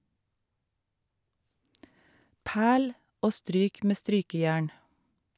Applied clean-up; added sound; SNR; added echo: none; none; none; none.